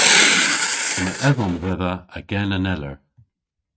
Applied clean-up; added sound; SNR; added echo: neural mask model RNNoise.